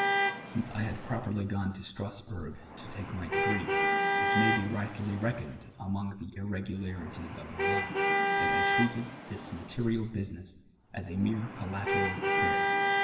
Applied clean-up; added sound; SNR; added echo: none; Traffic noise, roadway noise / Vehicle horn, car horn, honking; -3 dB; reverberation time 1.0 s.